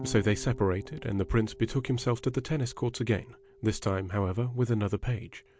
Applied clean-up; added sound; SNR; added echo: none; Electric guitar / Bass guitar; 19 dB; none.